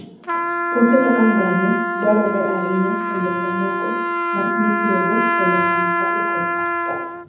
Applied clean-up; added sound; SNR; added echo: none; Trumpet; 0 dB; reverberation time 0.8 s.